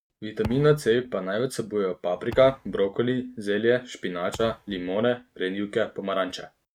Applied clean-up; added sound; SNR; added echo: neural mask model RNNoise.